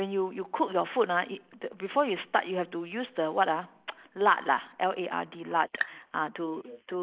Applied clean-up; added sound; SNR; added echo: neural mask model Resemble Enhance denoiser.